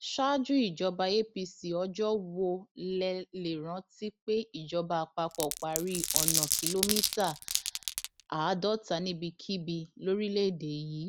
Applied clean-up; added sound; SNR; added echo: none; Glass; 0 dB; none.